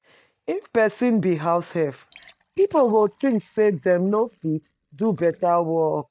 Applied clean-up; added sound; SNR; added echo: neural mask model DeepFilterNet 3.